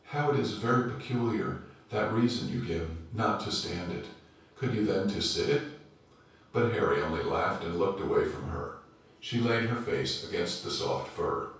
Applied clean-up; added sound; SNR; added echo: none; none; none; reverberation time 0.6 s.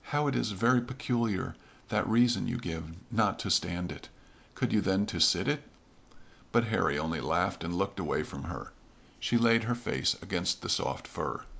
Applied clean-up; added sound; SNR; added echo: none; none; none; none.